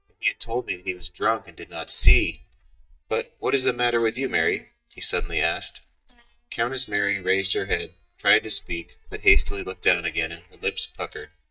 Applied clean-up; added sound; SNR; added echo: neural mask model DeepFilterNet 3.